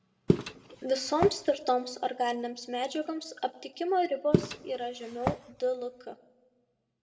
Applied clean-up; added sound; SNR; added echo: none; Walk, footsteps; 1 dB; reverberation time 0.5 s.